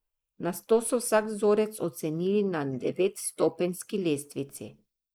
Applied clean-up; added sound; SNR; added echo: neural mask model Resemble Enhance denoiser.